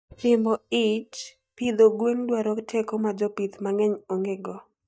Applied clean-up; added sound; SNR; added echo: neural mask model DeepFilterNet 3.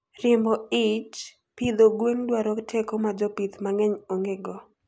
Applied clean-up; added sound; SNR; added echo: none; none; none; none.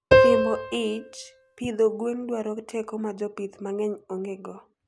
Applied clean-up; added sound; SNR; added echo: none; Piano; -4 dB; none.